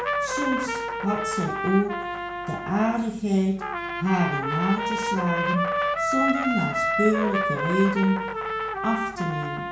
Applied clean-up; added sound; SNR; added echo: none; Trumpet; 1 dB; reverberation time 0.6 s.